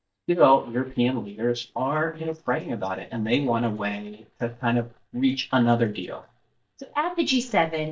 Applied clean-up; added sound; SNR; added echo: neural mask model DeepFilterNet 3.